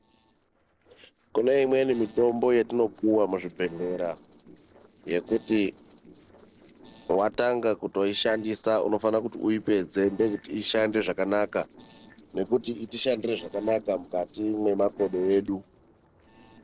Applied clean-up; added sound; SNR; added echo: neural separator model SepFormer DNS4.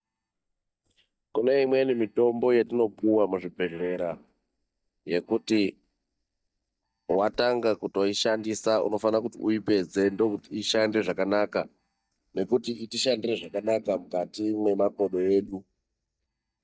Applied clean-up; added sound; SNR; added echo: neural mask model DeepFilterNet 3.